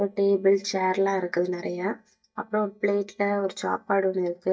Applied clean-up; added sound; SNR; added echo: neural mask model DeepFilterNet 3.